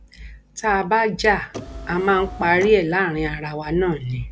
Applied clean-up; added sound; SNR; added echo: none; Car; 15 dB; none.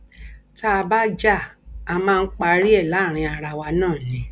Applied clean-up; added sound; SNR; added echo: none; none; none; none.